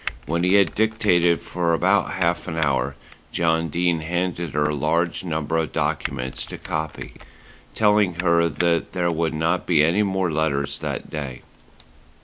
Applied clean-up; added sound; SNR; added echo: none; Typing; 15 dB; none.